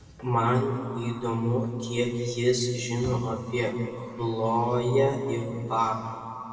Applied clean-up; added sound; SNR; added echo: none; Bowed string instrument; 16 dB; reverberation time 2.0 s.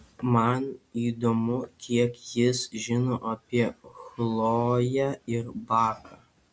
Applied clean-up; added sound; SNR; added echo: none; none; none; none.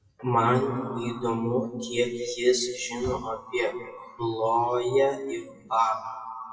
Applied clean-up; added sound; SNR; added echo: classical method WPE with log-MMSE.